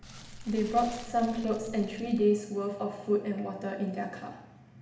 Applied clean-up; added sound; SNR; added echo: none; Fire; 15 dB; reverberation time 0.8 s.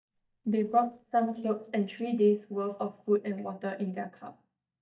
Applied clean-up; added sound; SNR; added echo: neural mask model DeepFilterNet 3.